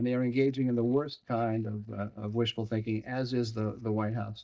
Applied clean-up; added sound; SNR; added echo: neural mask model DeepFilterNet 3.